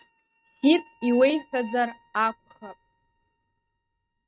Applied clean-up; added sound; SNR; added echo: neural mask model RNNoise.